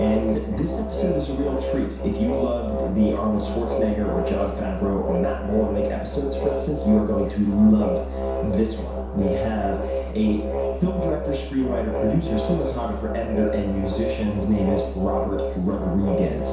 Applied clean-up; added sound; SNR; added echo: none; Musical instrument; 3 dB; reverberation time 0.7 s.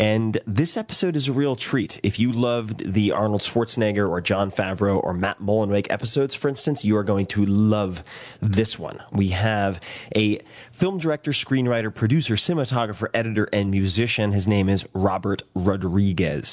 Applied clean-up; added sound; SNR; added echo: none; none; none; none.